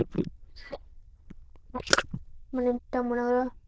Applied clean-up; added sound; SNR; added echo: neural diffusion model UNIVERSE++.